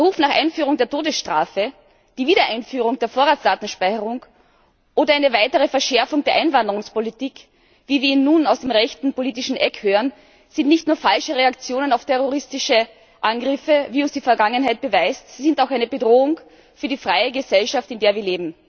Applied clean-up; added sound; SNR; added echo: none; none; none; none.